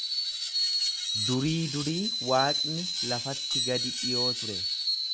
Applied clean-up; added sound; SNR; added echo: none; Screech; -2 dB; none.